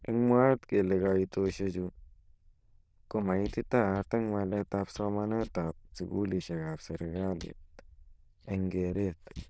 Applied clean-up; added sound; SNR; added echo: neural diffusion model UNIVERSE++.